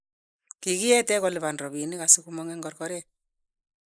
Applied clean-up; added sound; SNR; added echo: neural mask model Resemble Enhance denoiser.